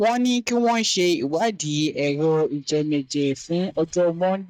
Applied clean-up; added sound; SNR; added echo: neural mask model DeepFilterNet 3.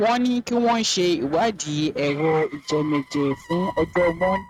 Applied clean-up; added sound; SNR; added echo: neural mask model RNNoise.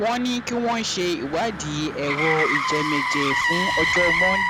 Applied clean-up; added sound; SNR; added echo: none; Motor vehicle (road); 0 dB; none.